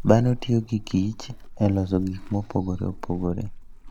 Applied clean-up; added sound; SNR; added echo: none; Livestock, farm animals, working animals; 13 dB; none.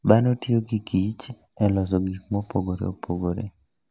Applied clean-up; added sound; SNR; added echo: none; none; none; none.